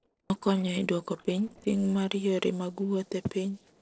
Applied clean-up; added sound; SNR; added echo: neural separator model SepFormer DNS4.